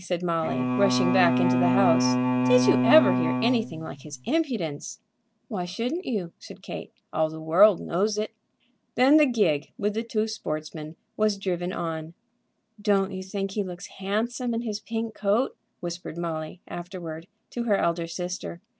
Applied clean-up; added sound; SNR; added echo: none; Bowed string instrument; -3 dB; none.